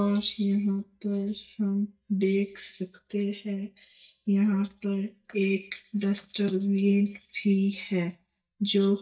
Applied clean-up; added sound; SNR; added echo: neural mask model DeepFilterNet 3.